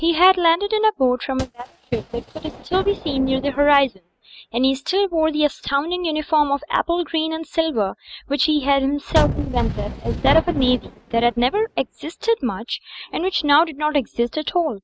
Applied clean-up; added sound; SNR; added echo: neural mask model RNNoise.